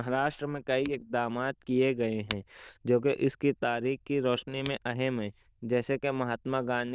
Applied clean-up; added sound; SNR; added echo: neural diffusion model UNIVERSE++.